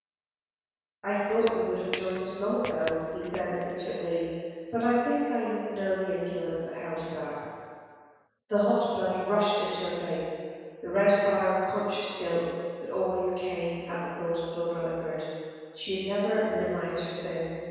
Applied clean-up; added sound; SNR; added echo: none; Squeak / Walk, footsteps; 13 dB; reverberation time 1.9 s.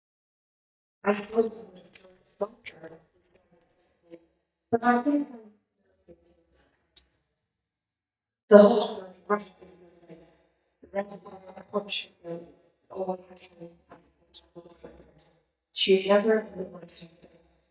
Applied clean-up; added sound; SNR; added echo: neural mask model DeepFilterNet 3.